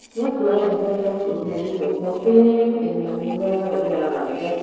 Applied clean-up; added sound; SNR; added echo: neural separator model SepFormer DNS4.